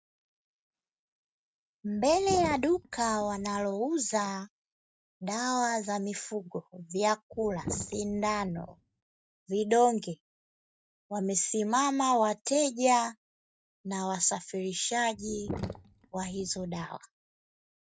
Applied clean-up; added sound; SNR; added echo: neural mask model RNNoise.